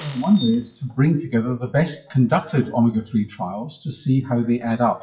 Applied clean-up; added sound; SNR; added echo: classical method WPE with log-MMSE.